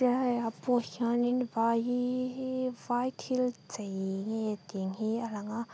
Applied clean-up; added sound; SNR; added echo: none; none; none; none.